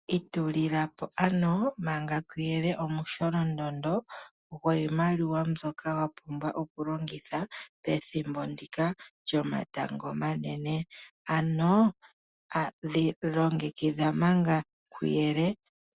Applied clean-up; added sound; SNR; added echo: none; none; none; none.